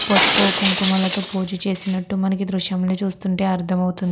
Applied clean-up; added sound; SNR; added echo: none; Shatter; 0 dB; none.